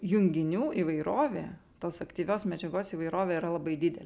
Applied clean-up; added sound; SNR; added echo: none; none; none; none.